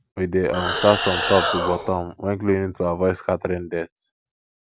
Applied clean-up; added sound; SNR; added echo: none; Animal; 3 dB; none.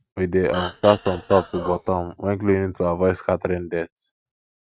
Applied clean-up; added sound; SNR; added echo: neural mask model RNNoise.